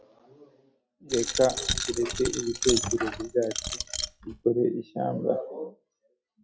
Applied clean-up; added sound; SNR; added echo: classical method log-MMSE.